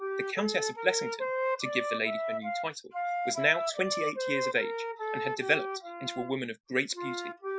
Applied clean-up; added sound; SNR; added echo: classical method Wiener filter.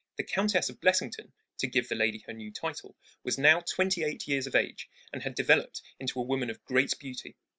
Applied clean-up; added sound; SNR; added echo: none; none; none; none.